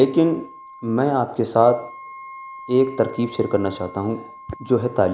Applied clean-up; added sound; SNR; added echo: none; Wind instrument, woodwind instrument; 19 dB; none.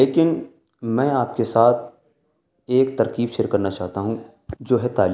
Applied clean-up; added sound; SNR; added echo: none; none; none; none.